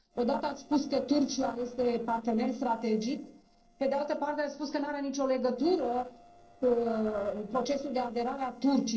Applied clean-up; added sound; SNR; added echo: neural separator model SepFormer DNS4.